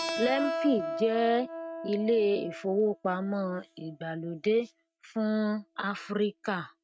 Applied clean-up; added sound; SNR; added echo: neural mask model RNNoise.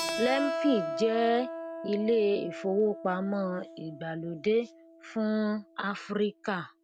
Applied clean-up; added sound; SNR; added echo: none; Keyboard (musical); 8 dB; none.